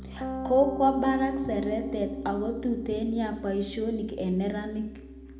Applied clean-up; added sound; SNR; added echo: none; Piano; 7 dB; reverberation time 0.7 s.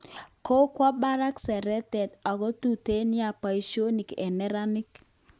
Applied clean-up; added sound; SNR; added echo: none; none; none; none.